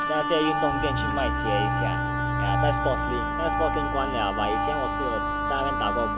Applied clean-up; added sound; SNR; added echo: none; Wind instrument, woodwind instrument + Engine starting; -3 dB; none.